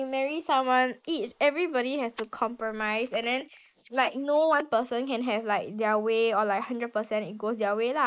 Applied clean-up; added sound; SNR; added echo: neural mask model Resemble Enhance denoiser.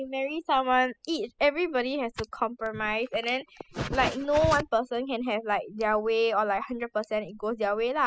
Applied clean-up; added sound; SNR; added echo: classical method spectral subtraction.